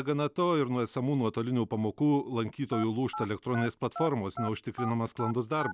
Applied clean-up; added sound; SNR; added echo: none; Telephone; 10 dB; none.